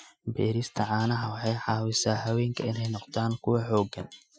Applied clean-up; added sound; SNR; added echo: classical method Wiener filter.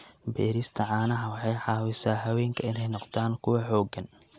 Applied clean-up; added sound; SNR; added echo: none; none; none; none.